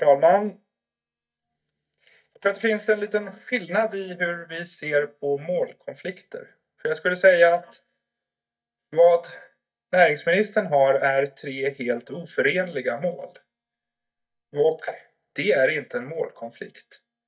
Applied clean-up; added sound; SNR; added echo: neural mask model DeepFilterNet 3.